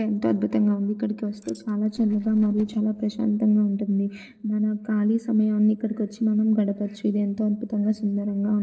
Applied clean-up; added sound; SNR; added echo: neural separator model SepFormer DNS4.